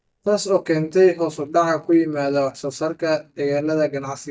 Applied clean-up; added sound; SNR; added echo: neural mask model DeepFilterNet 3.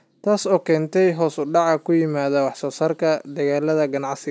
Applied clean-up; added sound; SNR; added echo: none; none; none; none.